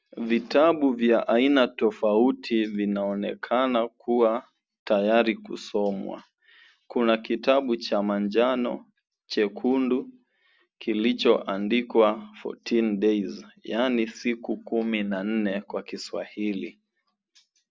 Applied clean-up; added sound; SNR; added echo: none; none; none; none.